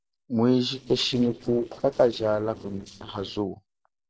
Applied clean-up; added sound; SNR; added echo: neural separator model SepFormer DNS4.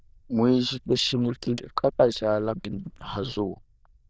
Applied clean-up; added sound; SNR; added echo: neural diffusion model UNIVERSE++.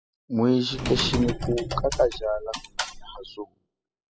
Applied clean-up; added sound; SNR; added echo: classical method spectral subtraction.